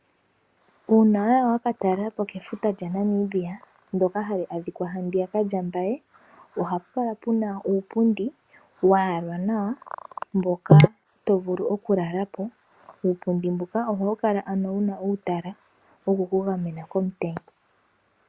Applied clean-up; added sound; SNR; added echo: none; none; none; none.